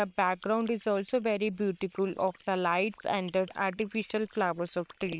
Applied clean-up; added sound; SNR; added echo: neural separator model SepFormer WHAM!.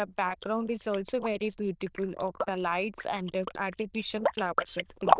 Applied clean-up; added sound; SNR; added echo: neural diffusion model UNIVERSE++.